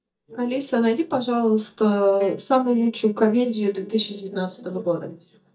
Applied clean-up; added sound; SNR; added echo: neural mask model DeepFilterNet 3.